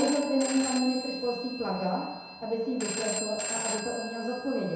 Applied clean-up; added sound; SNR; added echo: none; Telephone; 6 dB; reverberation time 1.0 s.